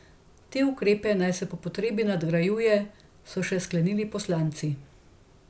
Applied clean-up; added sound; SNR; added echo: none; none; none; none.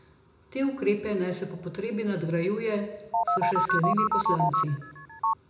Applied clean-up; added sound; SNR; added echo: none; Telephone; -4 dB; reverberation time 0.6 s.